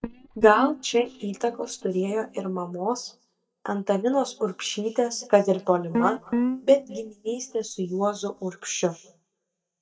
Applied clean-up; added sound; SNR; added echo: neural mask model DeepFilterNet 3.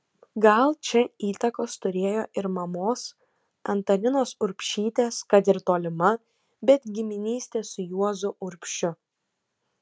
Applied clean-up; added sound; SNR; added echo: none; none; none; none.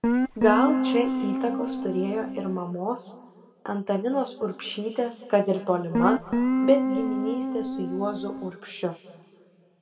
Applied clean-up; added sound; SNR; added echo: none; Guitar; -2 dB; reverberation time 1.6 s.